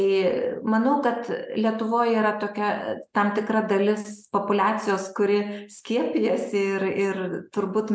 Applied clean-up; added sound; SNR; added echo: none; none; none; none.